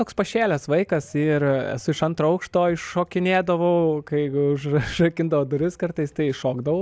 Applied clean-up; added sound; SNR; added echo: none; none; none; none.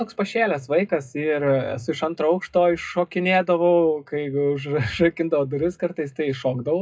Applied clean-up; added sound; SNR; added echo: classical method WPE with log-MMSE.